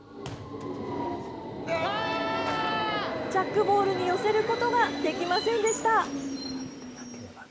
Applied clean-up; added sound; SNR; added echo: none; Subway, metro, underground; 5 dB; none.